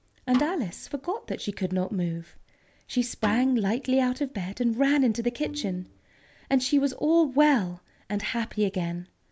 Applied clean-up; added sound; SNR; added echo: none; Bowed string instrument + Snare drum; 16 dB; none.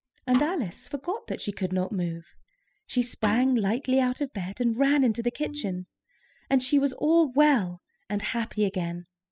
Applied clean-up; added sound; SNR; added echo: classical method spectral subtraction.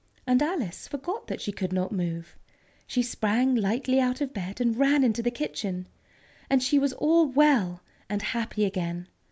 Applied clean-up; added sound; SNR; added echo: none; none; none; none.